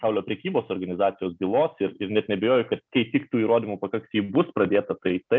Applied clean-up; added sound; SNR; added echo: none; none; none; none.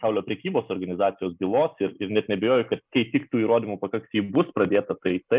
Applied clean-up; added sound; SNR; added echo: neural mask model Resemble Enhance denoiser.